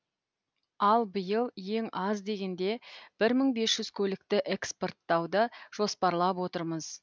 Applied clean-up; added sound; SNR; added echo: none; none; none; none.